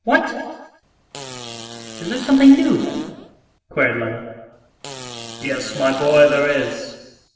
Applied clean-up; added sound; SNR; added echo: none; Fart; 15 dB; reverberation time 1.3 s.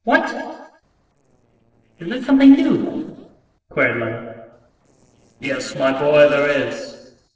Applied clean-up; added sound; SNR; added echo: neural separator model SepFormer DNS4.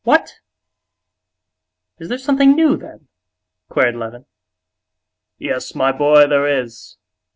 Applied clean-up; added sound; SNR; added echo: none; none; none; none.